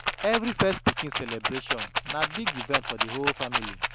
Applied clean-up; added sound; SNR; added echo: none; Rattle; -2 dB; none.